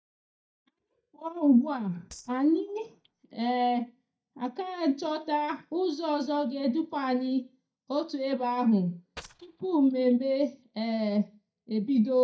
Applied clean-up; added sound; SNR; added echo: neural mask model DeepFilterNet 3.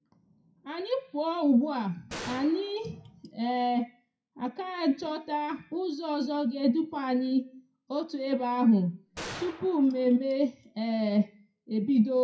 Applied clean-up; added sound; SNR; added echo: classical method WPE with log-MMSE.